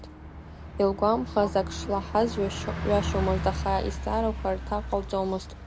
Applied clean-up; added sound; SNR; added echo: none; Bus; 6 dB; none.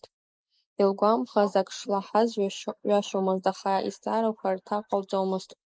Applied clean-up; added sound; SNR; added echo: neural mask model Resemble Enhance denoiser.